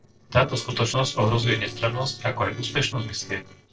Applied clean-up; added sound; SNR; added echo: neural separator model SepFormer DNS4.